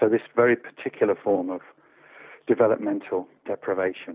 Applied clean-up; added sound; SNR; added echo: none; none; none; none.